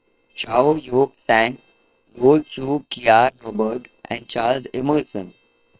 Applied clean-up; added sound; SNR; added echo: neural separator model SepFormer WHAM!.